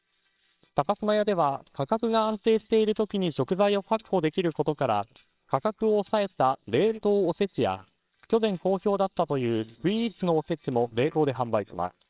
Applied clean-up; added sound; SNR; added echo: neural separator model SepFormer WHAMR!.